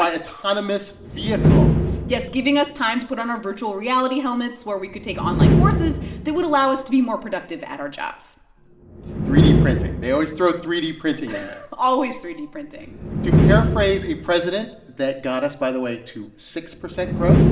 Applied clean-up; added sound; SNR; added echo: none; Slam; -1 dB; reverberation time 1.1 s.